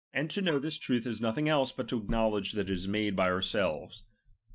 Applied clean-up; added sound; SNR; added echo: neural mask model DeepFilterNet 3.